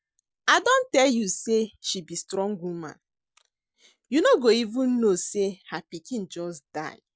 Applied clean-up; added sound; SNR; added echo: none; none; none; none.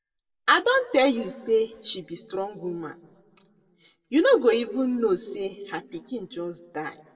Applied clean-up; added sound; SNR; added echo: none; none; none; reverberation time 1.4 s.